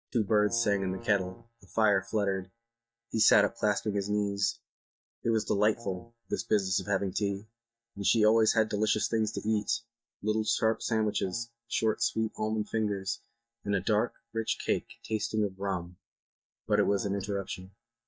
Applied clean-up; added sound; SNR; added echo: neural mask model DeepFilterNet 3.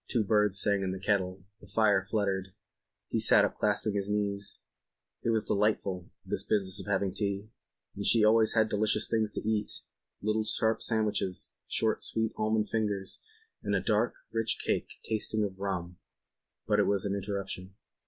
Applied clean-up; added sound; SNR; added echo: none; none; none; none.